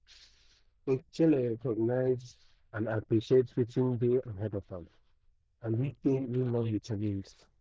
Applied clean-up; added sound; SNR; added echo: neural diffusion model UNIVERSE++.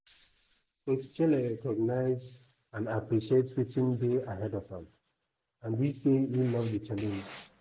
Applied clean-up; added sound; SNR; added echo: none; Writing; 16 dB; none.